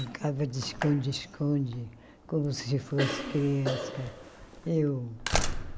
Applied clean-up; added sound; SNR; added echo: none; Slam + Cough; 5 dB; none.